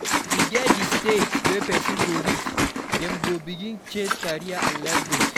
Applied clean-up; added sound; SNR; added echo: none; Liquid; -5 dB; none.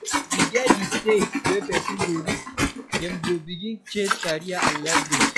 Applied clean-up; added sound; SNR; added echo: classical method log-MMSE.